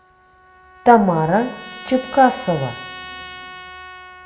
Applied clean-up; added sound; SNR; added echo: none; Trumpet; 17 dB; reverberation time 1.2 s.